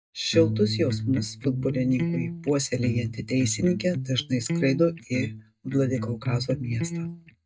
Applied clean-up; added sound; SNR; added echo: neural mask model DeepFilterNet 3.